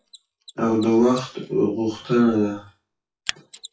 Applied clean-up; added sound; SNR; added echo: classical method WPE with log-MMSE.